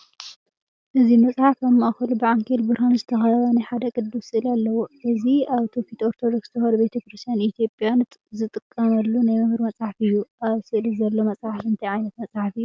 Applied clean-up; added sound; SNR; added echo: none; none; none; none.